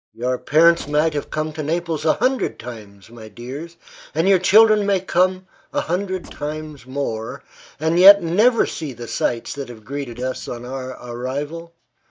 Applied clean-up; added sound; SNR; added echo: neural mask model DeepFilterNet 3.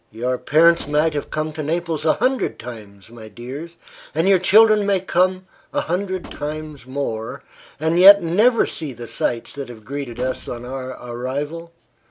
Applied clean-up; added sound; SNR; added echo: none; Gunshot, gunfire; 18 dB; none.